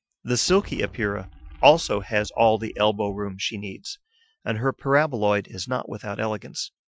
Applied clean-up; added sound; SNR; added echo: classical method Wiener filter.